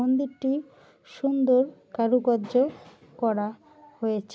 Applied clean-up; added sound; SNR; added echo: none; none; none; none.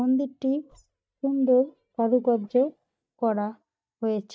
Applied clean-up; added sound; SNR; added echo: neural mask model DeepFilterNet 3.